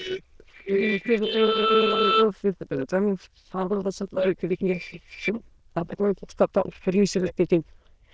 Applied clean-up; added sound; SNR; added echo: neural diffusion model UNIVERSE++.